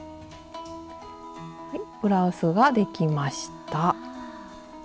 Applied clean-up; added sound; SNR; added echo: none; none; none; none.